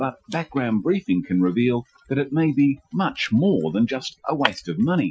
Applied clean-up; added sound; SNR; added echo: classical method Wiener filter.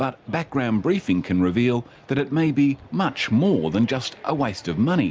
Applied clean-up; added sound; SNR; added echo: none; none; none; none.